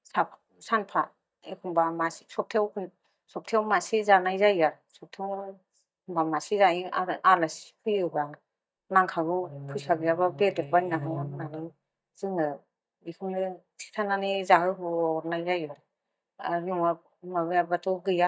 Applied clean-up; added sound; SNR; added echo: neural mask model DeepFilterNet 3.